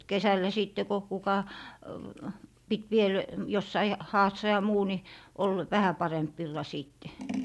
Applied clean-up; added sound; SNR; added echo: none; Scissors; 18 dB; none.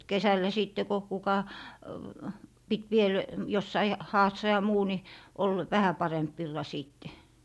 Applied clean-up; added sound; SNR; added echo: none; none; none; none.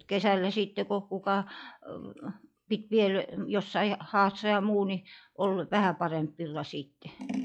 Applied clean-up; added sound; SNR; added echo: classical method log-MMSE.